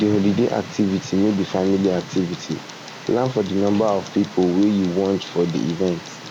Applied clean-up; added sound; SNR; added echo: none; Tick; 15 dB; none.